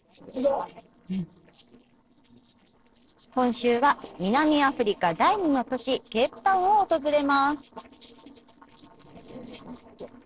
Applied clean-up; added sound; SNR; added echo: neural separator model SepFormer DNS4.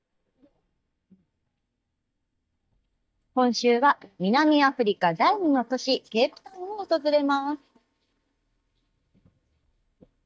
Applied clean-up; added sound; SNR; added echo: neural mask model DeepFilterNet 3.